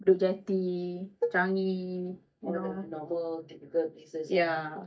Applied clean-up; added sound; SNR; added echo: neural mask model DeepFilterNet 3.